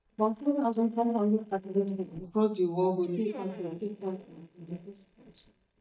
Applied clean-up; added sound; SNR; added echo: neural mask model DeepFilterNet 3.